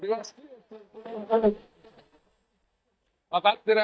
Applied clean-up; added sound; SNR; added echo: neural mask model DeepFilterNet 3.